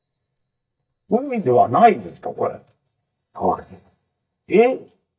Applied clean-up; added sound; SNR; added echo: neural mask model DeepFilterNet 3.